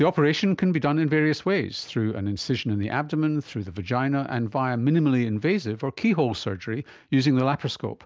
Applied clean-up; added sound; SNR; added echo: none; none; none; none.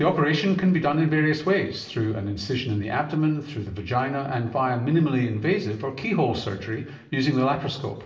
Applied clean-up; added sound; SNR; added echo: none; none; none; reverberation time 0.8 s.